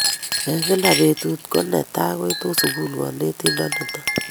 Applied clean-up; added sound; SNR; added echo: none; Chink, clink; 4 dB; none.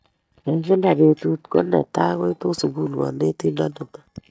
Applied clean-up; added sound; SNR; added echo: neural mask model DeepFilterNet 3.